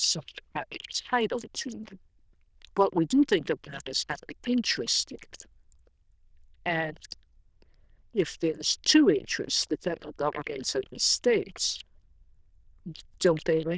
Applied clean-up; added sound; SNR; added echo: neural diffusion model UNIVERSE++.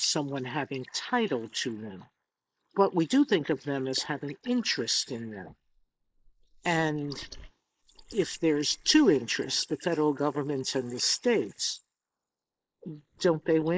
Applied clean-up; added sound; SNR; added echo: neural mask model Resemble Enhance denoiser.